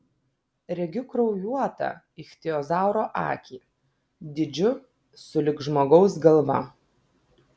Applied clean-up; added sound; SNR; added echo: none; none; none; none.